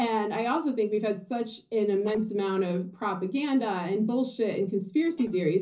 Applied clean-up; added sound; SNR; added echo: neural separator model SepFormer DNS4.